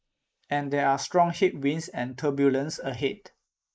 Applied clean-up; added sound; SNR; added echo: neural mask model Resemble Enhance denoiser.